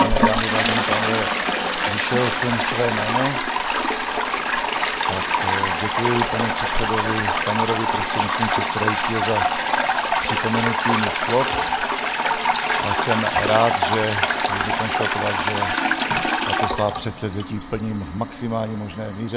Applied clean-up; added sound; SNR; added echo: none; Toilet flush; -5 dB; none.